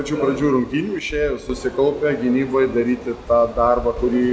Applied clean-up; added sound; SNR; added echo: none; none; none; none.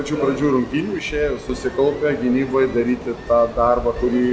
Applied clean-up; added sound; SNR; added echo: none; Ocean; 19 dB; none.